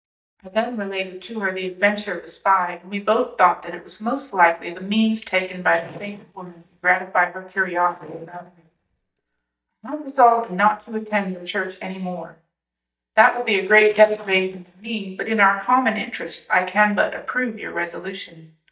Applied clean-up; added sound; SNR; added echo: neural mask model DeepFilterNet 3.